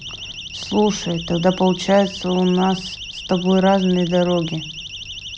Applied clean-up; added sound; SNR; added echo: none; Siren; 13 dB; none.